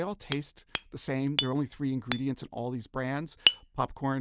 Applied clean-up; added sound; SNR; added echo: none; Hammer; 0 dB; none.